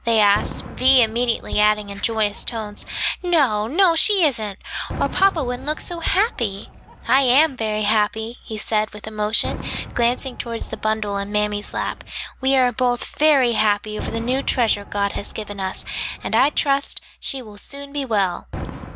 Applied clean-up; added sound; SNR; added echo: none; Fireworks; 14 dB; none.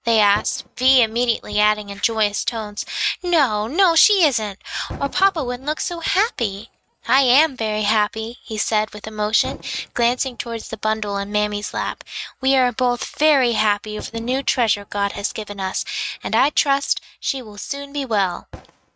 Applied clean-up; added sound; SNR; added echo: neural mask model RNNoise.